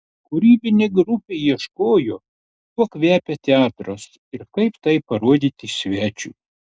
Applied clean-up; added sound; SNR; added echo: none; none; none; none.